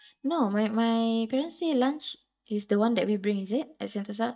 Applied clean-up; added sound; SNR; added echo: neural mask model DeepFilterNet 3.